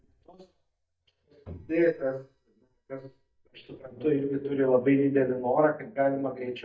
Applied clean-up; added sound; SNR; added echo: neural mask model DeepFilterNet 3.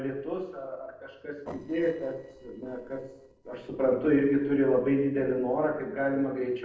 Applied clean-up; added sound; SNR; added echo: neural separator model SepFormer DNS4.